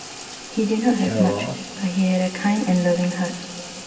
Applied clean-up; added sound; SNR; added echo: none; Bathtub (filling or washing) / Water tap, faucet; 9 dB; reverberation time 2.4 s.